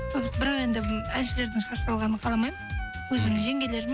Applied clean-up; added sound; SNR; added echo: none; Wind instrument, woodwind instrument; 11 dB; none.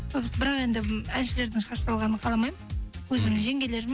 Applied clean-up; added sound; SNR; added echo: none; none; none; none.